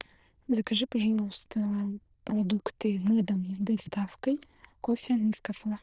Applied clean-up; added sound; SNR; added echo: neural diffusion model UNIVERSE++.